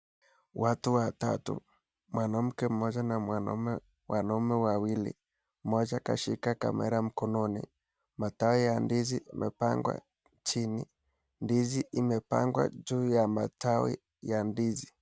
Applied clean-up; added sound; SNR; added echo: none; none; none; none.